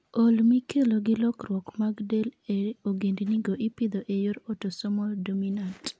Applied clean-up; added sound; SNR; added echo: none; none; none; none.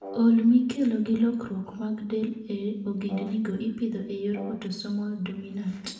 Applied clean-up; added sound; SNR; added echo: none; Brass instrument; 17 dB; reverberation time 0.7 s.